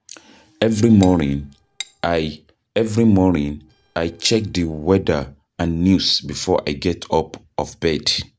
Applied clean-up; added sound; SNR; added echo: neural separator model SepFormer DNS4.